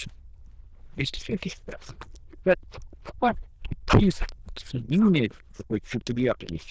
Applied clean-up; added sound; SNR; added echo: neural diffusion model UNIVERSE++.